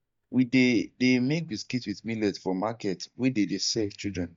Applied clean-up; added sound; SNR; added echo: neural mask model DeepFilterNet 3.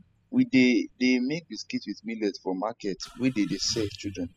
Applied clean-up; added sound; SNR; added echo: classical method spectral subtraction.